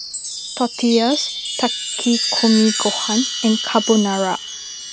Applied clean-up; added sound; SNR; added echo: none; Chime; 5 dB; none.